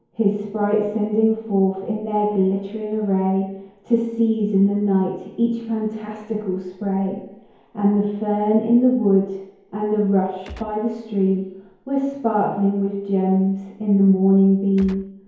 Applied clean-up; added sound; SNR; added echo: none; Gunshot, gunfire; 16 dB; reverberation time 1.0 s.